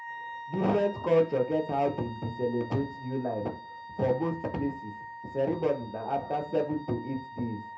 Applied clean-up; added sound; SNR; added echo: none; Wind instrument, woodwind instrument; 13 dB; reverberation time 0.3 s.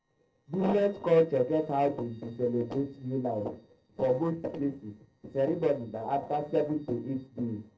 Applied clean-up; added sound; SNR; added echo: neural separator model SepFormer DNS4.